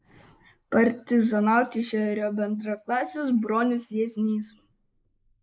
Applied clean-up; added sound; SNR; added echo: neural mask model Resemble Enhance denoiser.